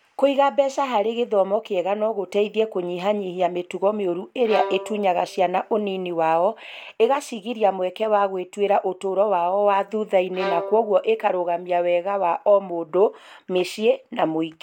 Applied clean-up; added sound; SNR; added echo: none; Bowed string instrument; 13 dB; none.